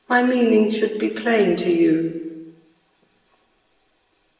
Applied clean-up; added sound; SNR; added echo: none; none; none; reverberation time 1.2 s.